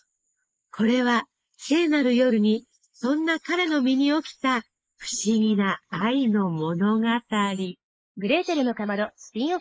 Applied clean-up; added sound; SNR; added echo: neural mask model Resemble Enhance denoiser.